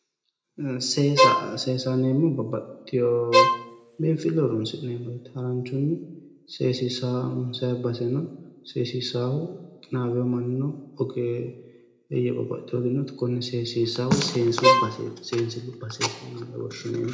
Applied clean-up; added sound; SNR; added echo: none; Bowed string instrument; -5 dB; reverberation time 0.6 s.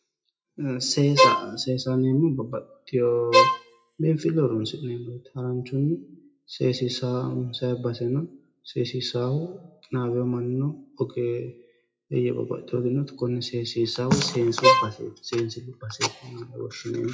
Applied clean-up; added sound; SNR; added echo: classical method WPE with log-MMSE.